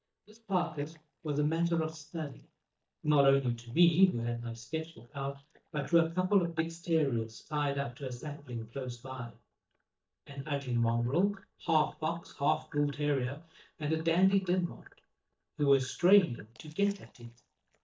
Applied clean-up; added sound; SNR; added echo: neural mask model DeepFilterNet 3.